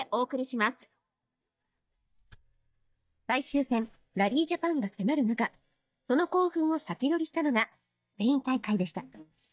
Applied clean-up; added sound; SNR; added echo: neural mask model DeepFilterNet 3.